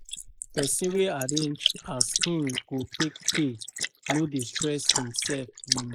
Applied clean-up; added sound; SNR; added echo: neural mask model Resemble Enhance denoiser.